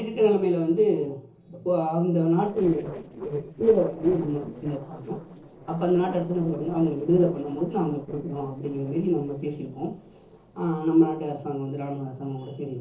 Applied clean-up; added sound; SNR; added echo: neural separator model SepFormer DNS4.